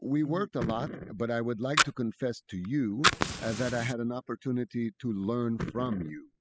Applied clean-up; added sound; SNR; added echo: classical method spectral subtraction.